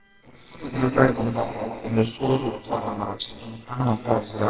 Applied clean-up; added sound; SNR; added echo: neural separator model SepFormer WHAMR!.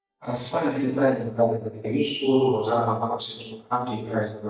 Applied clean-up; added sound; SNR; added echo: neural mask model DeepFilterNet 3.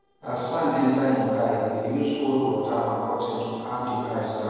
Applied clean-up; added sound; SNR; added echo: neural separator model SepFormer DNS4.